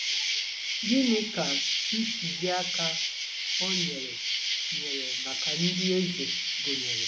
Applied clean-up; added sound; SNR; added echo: none; Insect; -3 dB; none.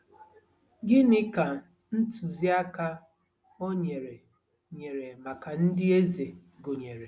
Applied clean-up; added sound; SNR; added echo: none; none; none; none.